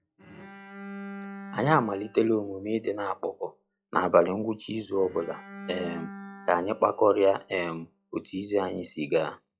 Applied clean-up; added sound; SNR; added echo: classical method log-MMSE.